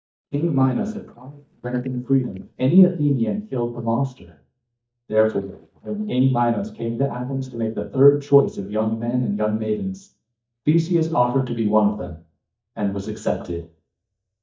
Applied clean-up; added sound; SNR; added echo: neural mask model DeepFilterNet 3.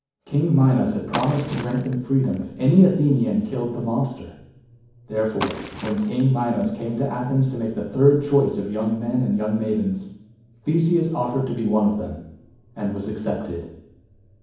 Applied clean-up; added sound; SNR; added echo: none; Liquid; 14 dB; reverberation time 1.2 s.